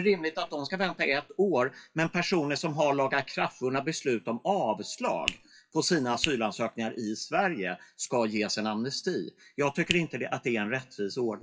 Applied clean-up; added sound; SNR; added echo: classical method WPE with log-MMSE.